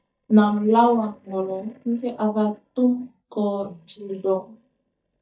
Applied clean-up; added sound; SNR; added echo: neural mask model DeepFilterNet 3.